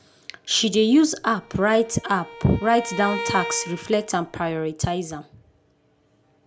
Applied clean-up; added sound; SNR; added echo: none; Bowed string instrument; 11 dB; none.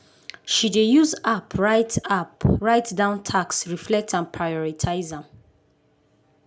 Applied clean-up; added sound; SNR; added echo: none; none; none; none.